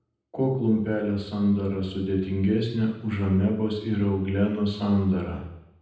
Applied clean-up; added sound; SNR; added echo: none; none; none; reverberation time 0.8 s.